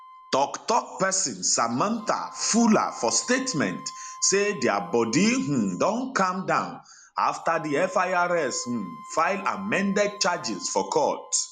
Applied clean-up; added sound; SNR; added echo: none; Wind instrument, woodwind instrument; 19 dB; none.